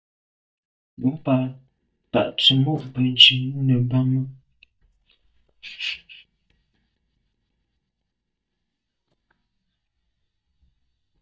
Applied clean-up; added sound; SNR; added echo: neural mask model DeepFilterNet 3.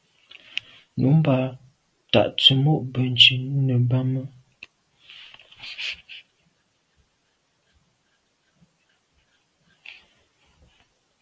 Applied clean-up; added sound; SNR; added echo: none; none; none; none.